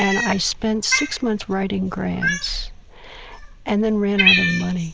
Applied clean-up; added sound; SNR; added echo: none; Cat; 2 dB; none.